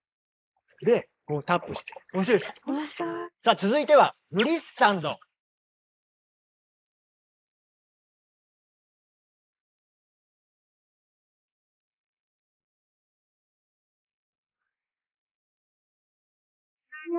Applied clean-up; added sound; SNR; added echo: neural mask model Resemble Enhance denoiser.